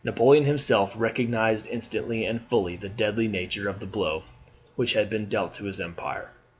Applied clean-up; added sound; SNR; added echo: none; none; none; none.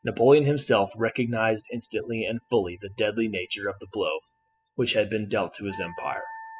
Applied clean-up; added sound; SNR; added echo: classical method spectral subtraction.